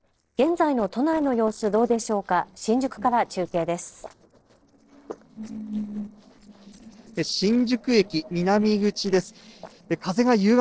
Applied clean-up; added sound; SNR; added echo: neural separator model SepFormer DNS4.